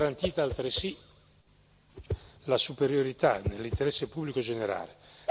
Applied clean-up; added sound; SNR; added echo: none; Whoosh, swoosh, swish; 8 dB; none.